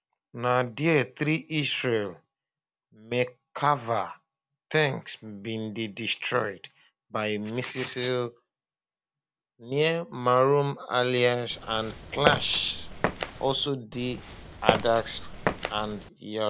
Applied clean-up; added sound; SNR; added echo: none; Walk, footsteps; 3 dB; none.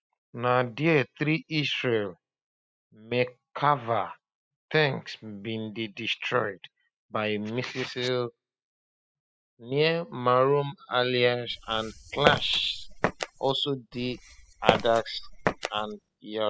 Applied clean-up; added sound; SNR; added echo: classical method spectral subtraction.